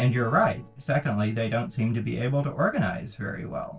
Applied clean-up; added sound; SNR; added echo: neural separator model SepFormer DNS4.